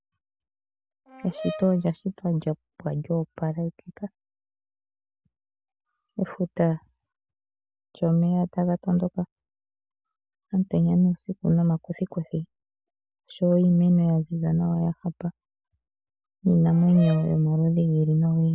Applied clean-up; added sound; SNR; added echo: none; Brass instrument; 15 dB; none.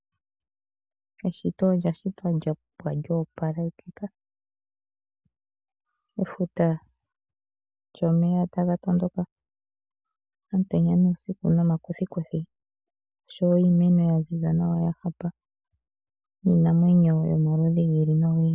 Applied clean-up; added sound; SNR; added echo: none; none; none; none.